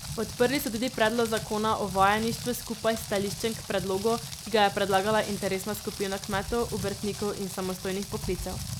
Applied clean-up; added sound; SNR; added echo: none; Rain; 10 dB; none.